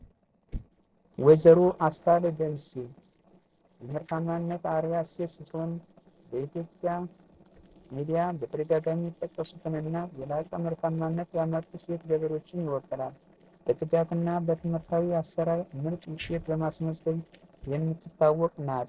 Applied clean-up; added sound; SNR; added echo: neural separator model SepFormer DNS4.